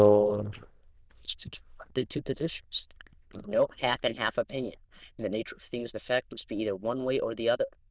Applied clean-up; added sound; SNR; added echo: neural diffusion model UNIVERSE++.